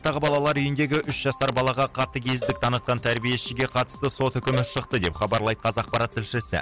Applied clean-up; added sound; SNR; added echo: none; Cowbell; 16 dB; none.